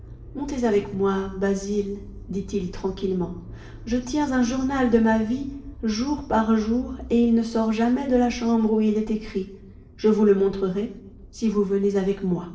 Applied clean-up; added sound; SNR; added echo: none; Motor vehicle (road); 18 dB; reverberation time 0.6 s.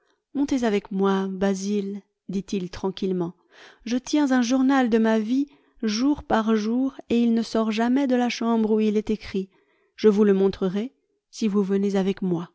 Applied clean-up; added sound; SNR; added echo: none; none; none; none.